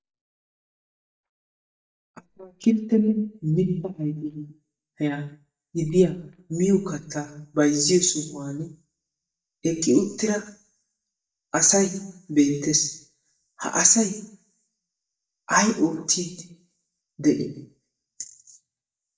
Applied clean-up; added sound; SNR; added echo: neural mask model DeepFilterNet 3.